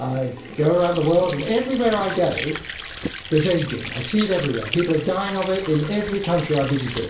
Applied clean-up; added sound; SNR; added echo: none; Sink (filling or washing) / Water; 10 dB; reverberation time 0.5 s.